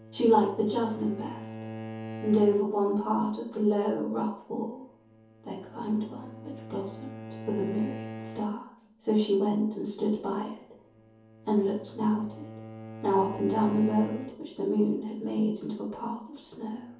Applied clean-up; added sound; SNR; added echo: none; Bowed string instrument; 14 dB; reverberation time 0.6 s.